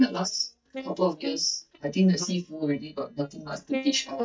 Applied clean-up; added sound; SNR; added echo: neural mask model DeepFilterNet 3.